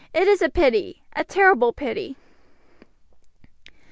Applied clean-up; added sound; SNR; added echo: none; none; none; none.